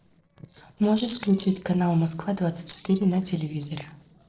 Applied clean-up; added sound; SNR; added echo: neural separator model SepFormer DNS4.